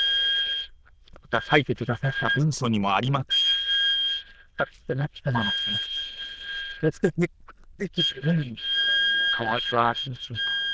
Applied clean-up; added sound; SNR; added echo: neural diffusion model UNIVERSE++.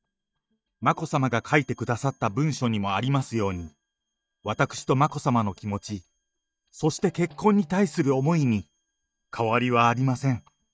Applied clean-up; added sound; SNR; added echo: neural mask model DeepFilterNet 3.